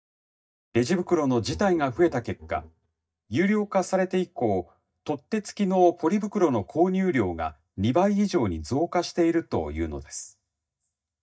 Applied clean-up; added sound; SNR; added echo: neural mask model DeepFilterNet 3.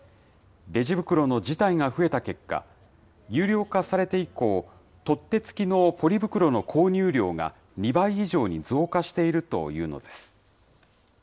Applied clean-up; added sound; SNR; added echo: none; none; none; none.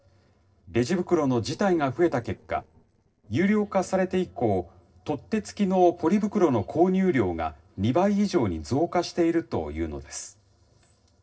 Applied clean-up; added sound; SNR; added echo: neural separator model SepFormer DNS4.